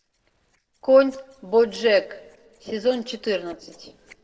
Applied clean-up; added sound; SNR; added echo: neural separator model SepFormer DNS4.